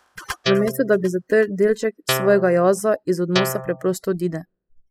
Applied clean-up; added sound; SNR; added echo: classical method spectral subtraction.